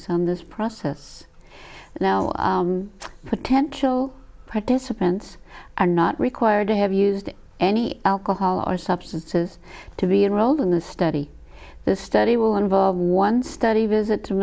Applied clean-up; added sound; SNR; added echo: none; none; none; none.